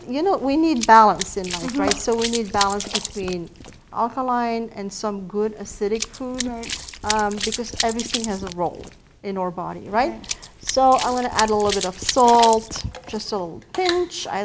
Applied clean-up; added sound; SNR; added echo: none; Run; 10 dB; none.